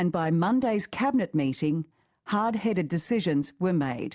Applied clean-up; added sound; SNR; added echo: none; none; none; none.